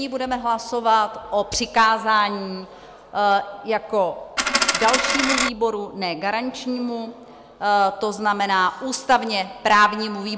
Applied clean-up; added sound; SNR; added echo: none; Coin (dropping); -1 dB; none.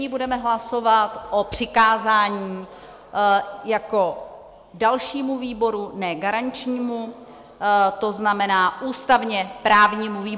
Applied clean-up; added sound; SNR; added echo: none; none; none; none.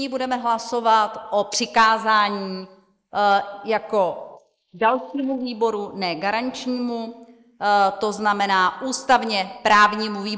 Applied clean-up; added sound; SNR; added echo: neural mask model Resemble Enhance denoiser.